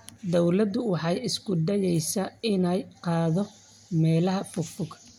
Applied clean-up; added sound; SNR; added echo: none; none; none; none.